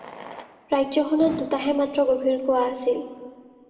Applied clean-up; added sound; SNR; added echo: none; Fireworks; 19 dB; reverberation time 1.5 s.